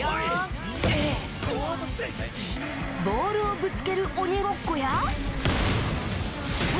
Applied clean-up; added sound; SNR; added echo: none; none; none; none.